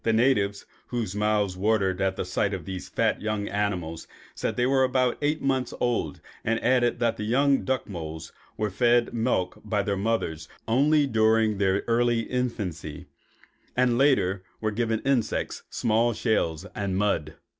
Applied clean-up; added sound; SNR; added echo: none; none; none; none.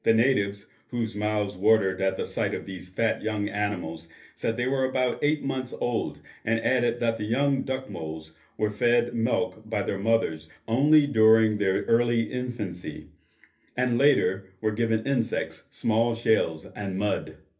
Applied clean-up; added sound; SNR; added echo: none; none; none; reverberation time 0.3 s.